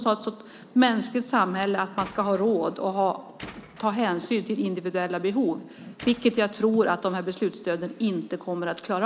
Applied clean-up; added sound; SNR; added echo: none; Tools; 19 dB; none.